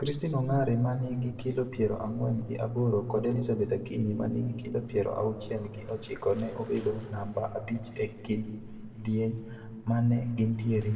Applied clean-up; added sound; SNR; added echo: neural separator model SepFormer DNS4.